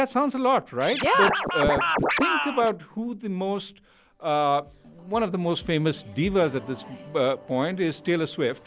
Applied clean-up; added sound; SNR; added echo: none; Scratching (performance technique); 0 dB; none.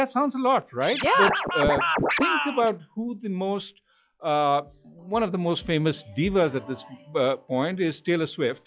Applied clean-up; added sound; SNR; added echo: classical method log-MMSE.